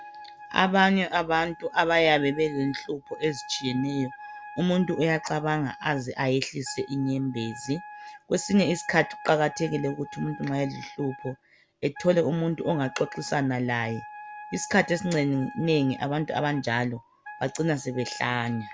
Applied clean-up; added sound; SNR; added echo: none; Wind instrument, woodwind instrument; 17 dB; none.